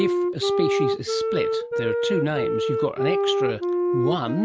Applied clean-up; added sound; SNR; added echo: none; Wind instrument, woodwind instrument; -4 dB; none.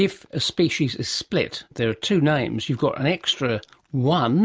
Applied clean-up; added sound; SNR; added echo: none; none; none; none.